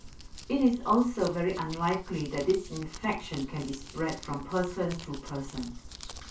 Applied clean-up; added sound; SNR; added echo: none; Crumpling, crinkling; 13 dB; reverberation time 0.2 s.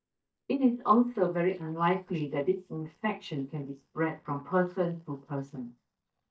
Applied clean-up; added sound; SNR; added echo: neural mask model DeepFilterNet 3.